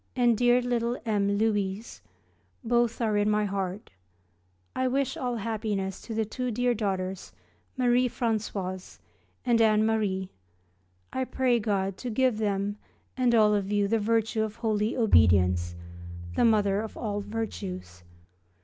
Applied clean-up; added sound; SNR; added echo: none; Bowed string instrument; 1 dB; none.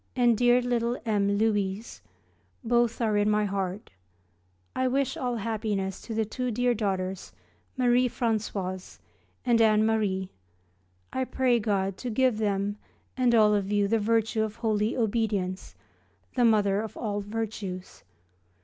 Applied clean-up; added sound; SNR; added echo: none; none; none; none.